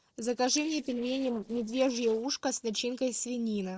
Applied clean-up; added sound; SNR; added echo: neural separator model SepFormer DNS4.